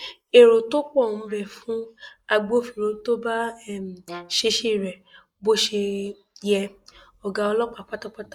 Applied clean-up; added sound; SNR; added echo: neural mask model Resemble Enhance denoiser.